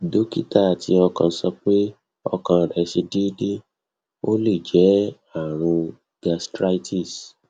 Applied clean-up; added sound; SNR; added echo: none; none; none; none.